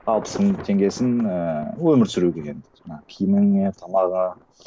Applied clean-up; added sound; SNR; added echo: none; Thunder / Traffic noise, roadway noise / Rain / Insect; 19 dB; none.